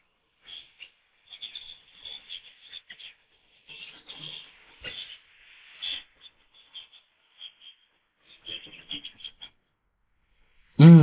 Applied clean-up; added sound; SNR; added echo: neural mask model Resemble Enhance denoiser.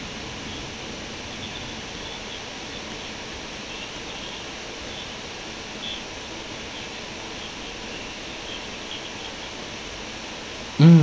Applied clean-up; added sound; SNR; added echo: none; none; none; none.